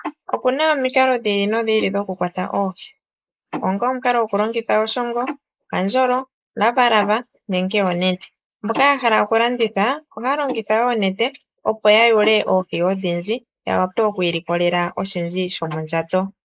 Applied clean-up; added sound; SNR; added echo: neural mask model Resemble Enhance denoiser.